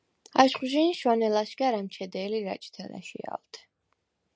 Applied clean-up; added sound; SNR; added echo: none; none; none; none.